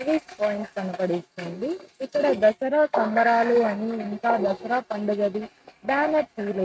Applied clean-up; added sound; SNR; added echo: neural mask model RNNoise.